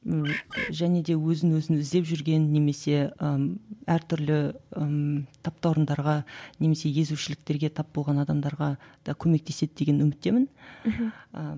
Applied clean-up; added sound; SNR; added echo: neural mask model Resemble Enhance denoiser.